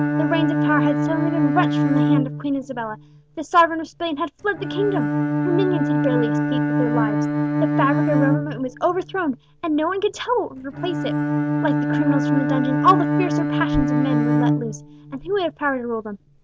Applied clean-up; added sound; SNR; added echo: none; Bowed string instrument; -2 dB; none.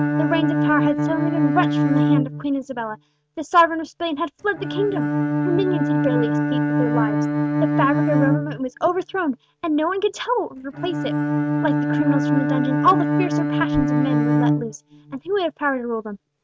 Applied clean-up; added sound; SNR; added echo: neural mask model RNNoise.